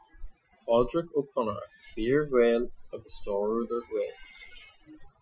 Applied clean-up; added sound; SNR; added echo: classical method Wiener filter.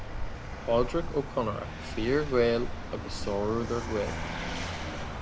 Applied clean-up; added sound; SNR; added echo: none; Vehicle; 4 dB; none.